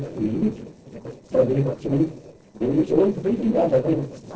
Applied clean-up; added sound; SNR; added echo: neural separator model SepFormer DNS4.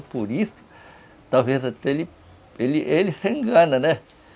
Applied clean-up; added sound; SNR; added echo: none; none; none; none.